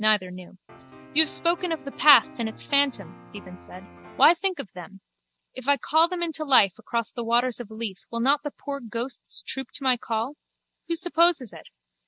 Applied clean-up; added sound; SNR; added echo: none; Piano; 18 dB; none.